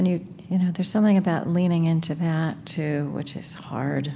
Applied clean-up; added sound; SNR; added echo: none; none; none; none.